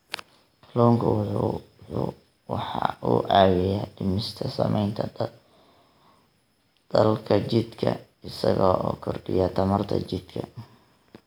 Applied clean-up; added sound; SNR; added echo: none; none; none; none.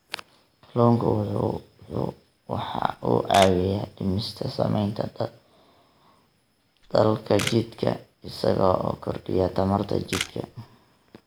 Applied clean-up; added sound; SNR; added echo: none; Camera; 11 dB; none.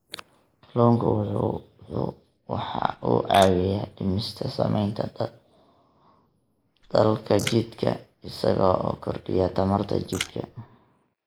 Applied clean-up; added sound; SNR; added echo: neural mask model Resemble Enhance denoiser.